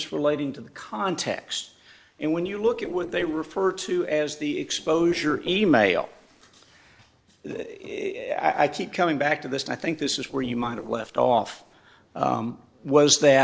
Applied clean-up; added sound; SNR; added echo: neural separator model SepFormer DNS4.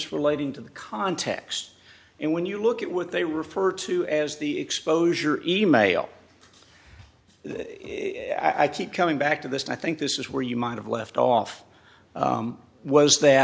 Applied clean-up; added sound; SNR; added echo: none; none; none; none.